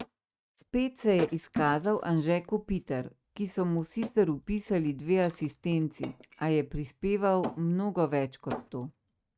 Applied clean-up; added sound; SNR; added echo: neural mask model RNNoise.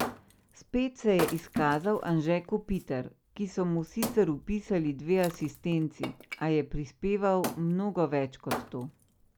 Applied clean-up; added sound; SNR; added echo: none; Wood; 11 dB; none.